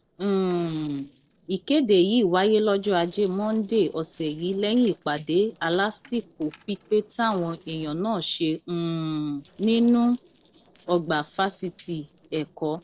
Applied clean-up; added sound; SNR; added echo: neural separator model SepFormer DNS4.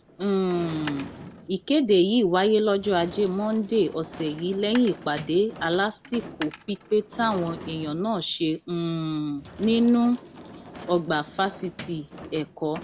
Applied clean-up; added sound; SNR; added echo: none; Sliding door / Slam + Coin (dropping); 17 dB; none.